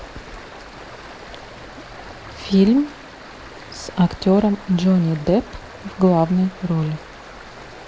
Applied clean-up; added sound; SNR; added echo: none; Stream; 17 dB; none.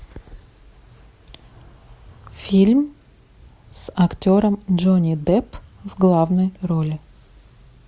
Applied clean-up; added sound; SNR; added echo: none; none; none; none.